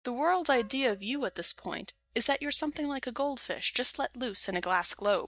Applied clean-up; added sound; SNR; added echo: neural mask model DeepFilterNet 3.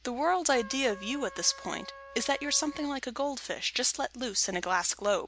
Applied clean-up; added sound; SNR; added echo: none; Trumpet; 17 dB; none.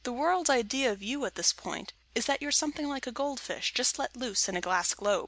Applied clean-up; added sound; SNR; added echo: none; none; none; none.